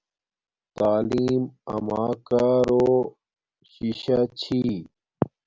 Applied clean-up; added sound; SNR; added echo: none; none; none; none.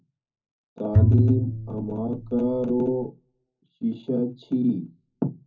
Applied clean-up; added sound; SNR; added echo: none; Bowed string instrument; -4 dB; reverberation time 0.3 s.